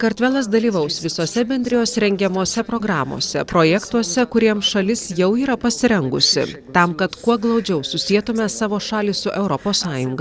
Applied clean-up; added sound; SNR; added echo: neural separator model SepFormer DNS4.